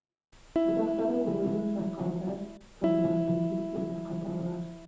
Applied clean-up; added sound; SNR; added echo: none; Piano; 0 dB; reverberation time 0.7 s.